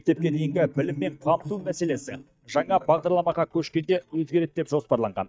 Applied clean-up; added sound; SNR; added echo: neural mask model DeepFilterNet 3.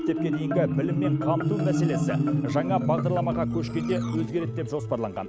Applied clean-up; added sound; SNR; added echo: none; Marimba, xylophone; -2 dB; none.